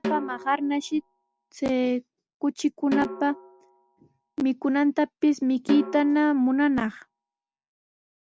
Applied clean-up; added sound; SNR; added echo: none; Snare drum; 12 dB; none.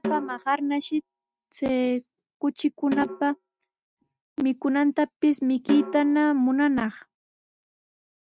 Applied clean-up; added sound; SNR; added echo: neural mask model RNNoise.